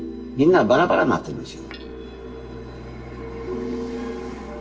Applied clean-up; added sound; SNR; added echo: neural separator model SepFormer DNS4.